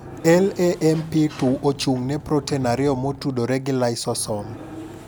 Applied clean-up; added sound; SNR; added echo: none; Sliding door; 16 dB; none.